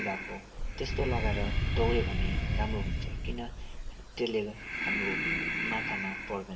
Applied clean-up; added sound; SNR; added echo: none; Breathing; -4 dB; reverberation time 0.7 s.